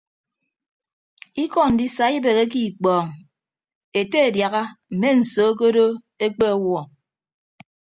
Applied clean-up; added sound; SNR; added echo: none; none; none; none.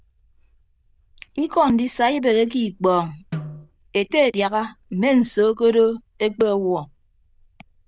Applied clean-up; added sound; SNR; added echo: neural diffusion model UNIVERSE++.